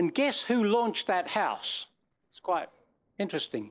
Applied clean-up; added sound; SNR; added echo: neural separator model SepFormer DNS4.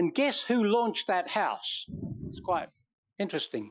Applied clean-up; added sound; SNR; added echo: classical method Wiener filter.